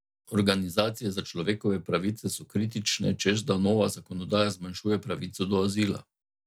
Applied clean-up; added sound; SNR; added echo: none; none; none; none.